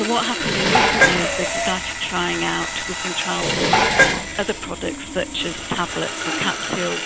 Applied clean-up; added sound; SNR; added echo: none; Dishes, pots, and pans + Sawing; -4 dB; none.